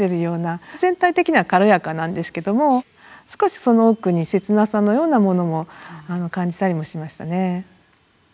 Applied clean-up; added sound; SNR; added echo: none; none; none; none.